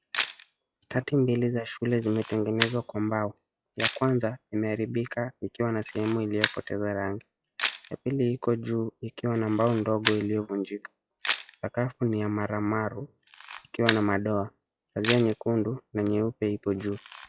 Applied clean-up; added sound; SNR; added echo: classical method log-MMSE.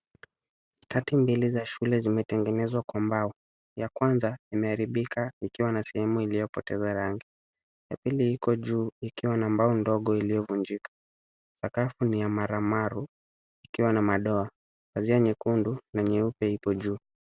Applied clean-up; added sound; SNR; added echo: none; none; none; none.